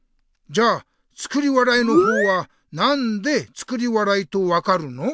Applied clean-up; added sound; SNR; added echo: none; none; none; none.